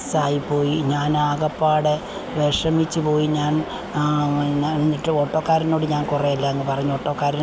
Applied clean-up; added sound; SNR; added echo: none; none; none; none.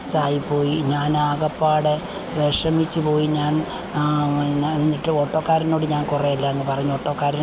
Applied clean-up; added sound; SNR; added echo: none; Snare drum; 20 dB; none.